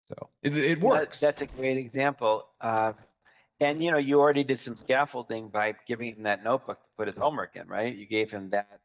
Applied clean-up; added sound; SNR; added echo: neural mask model DeepFilterNet 3.